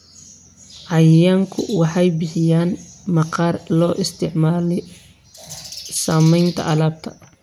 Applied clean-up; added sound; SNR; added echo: none; none; none; none.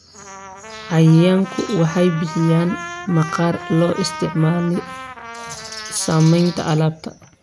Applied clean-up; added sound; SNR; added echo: none; Trumpet; 14 dB; none.